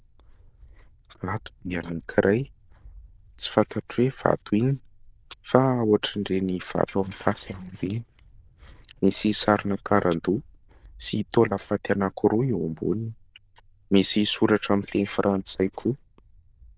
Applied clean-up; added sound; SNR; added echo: neural diffusion model UNIVERSE++.